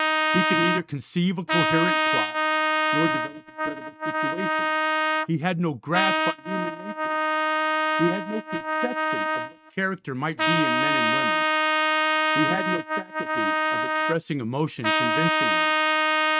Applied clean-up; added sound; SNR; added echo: neural mask model RNNoise.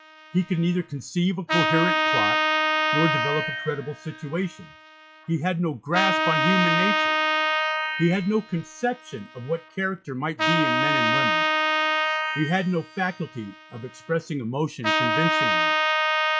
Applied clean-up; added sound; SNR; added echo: classical method log-MMSE.